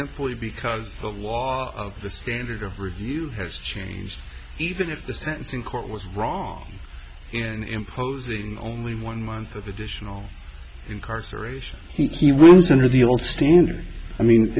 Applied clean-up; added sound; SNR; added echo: none; none; none; none.